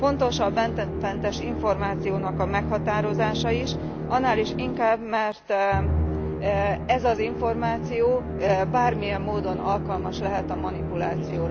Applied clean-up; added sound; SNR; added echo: none; Musical instrument; 3 dB; none.